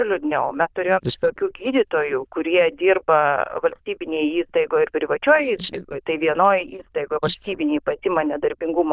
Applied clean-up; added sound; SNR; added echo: neural diffusion model UNIVERSE++.